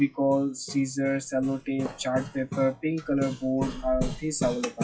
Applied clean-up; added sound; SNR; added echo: classical method WPE with log-MMSE.